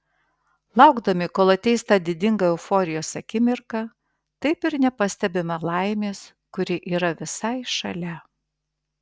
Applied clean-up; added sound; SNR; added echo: none; none; none; none.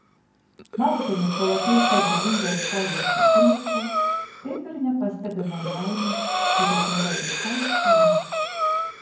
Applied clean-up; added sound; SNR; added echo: none; Breathing; -3 dB; reverberation time 0.9 s.